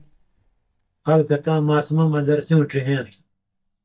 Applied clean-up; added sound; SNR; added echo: neural mask model DeepFilterNet 3.